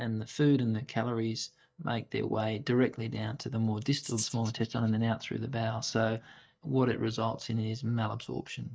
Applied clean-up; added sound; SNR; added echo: neural mask model DeepFilterNet 3.